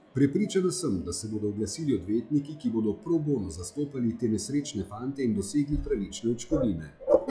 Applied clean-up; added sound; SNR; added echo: classical method log-MMSE.